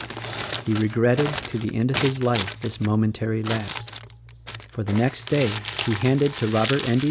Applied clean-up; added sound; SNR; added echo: none; Crumpling, crinkling; 7 dB; none.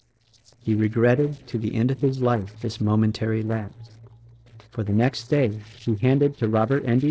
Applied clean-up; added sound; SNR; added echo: neural separator model SepFormer DNS4.